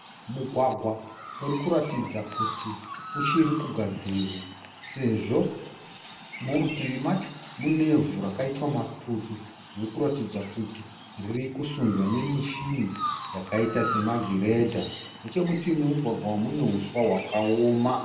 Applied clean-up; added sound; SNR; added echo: none; Chirp, tweet; 11 dB; reverberation time 0.7 s.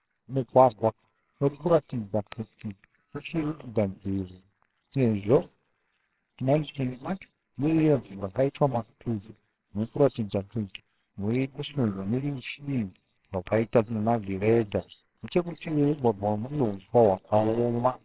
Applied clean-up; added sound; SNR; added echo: neural separator model SepFormer WHAMR!.